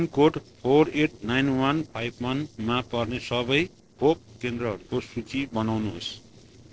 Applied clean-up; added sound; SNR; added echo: neural separator model SepFormer DNS4.